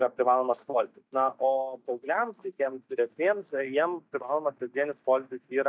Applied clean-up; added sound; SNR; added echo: neural mask model DeepFilterNet 3.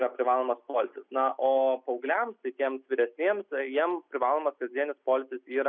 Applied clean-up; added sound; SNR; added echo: none; none; none; none.